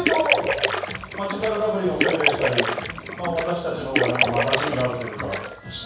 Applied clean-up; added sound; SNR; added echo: none; Splash, splatter; -1 dB; reverberation time 0.7 s.